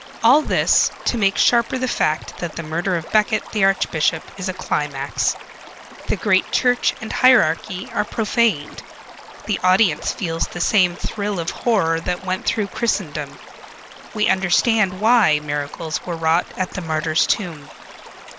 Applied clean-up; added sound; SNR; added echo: none; Stream / Liquid; 17 dB; none.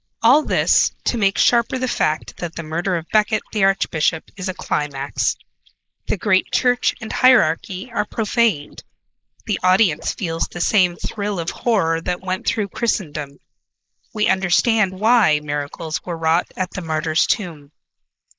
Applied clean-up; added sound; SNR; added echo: neural mask model Resemble Enhance denoiser.